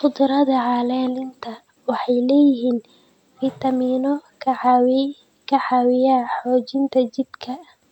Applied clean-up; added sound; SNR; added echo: none; none; none; none.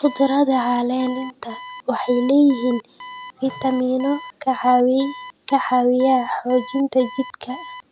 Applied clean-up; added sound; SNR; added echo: none; Alarm; 17 dB; none.